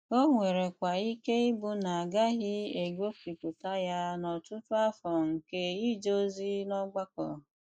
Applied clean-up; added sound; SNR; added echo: neural mask model DeepFilterNet 3.